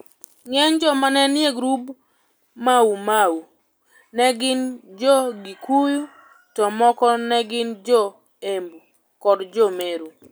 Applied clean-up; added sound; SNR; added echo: none; none; none; none.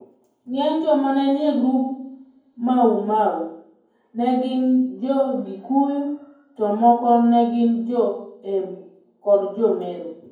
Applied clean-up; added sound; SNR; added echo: none; none; none; reverberation time 0.9 s.